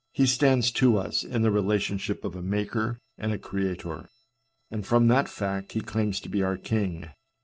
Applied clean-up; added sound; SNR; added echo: neural separator model SepFormer DNS4.